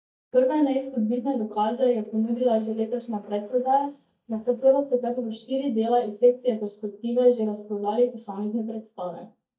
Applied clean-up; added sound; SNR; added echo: neural mask model DeepFilterNet 3.